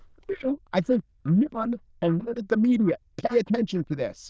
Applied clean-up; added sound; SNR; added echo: neural diffusion model UNIVERSE++.